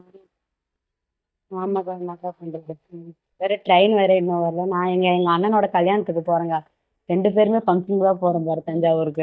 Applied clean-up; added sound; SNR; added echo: neural mask model DeepFilterNet 3.